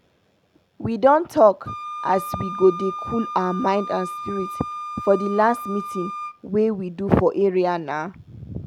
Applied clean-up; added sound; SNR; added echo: none; Wind instrument, woodwind instrument; 12 dB; none.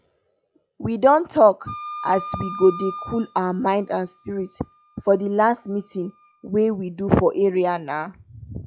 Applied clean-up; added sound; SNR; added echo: classical method log-MMSE.